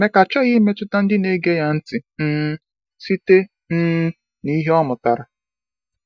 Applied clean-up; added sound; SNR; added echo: neural mask model DeepFilterNet 3.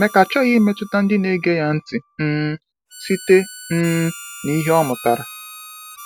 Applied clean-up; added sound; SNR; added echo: none; Harmonica; 18 dB; none.